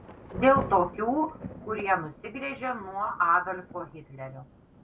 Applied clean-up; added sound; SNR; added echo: none; Thunder / Rain; 13 dB; none.